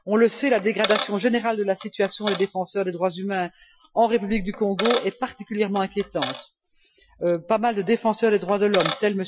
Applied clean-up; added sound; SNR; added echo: classical method Wiener filter.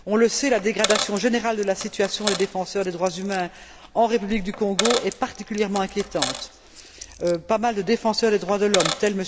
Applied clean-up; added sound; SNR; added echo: none; Coin (dropping); 9 dB; none.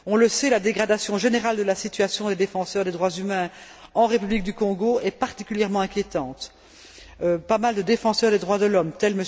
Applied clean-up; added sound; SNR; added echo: none; none; none; none.